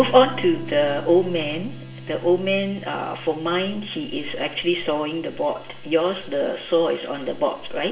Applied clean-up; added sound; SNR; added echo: none; Electric guitar / Strum; 18 dB; reverberation time 0.5 s.